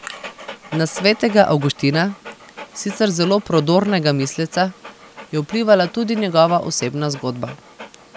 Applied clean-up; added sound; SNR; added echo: none; Dog; 18 dB; none.